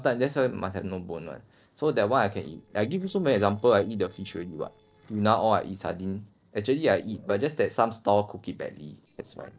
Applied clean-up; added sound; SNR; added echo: neural separator model SepFormer DNS4.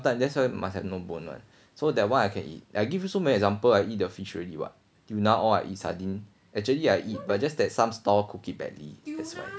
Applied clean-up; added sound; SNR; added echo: none; none; none; none.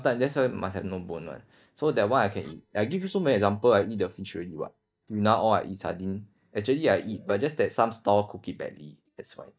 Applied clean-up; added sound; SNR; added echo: neural mask model DeepFilterNet 3.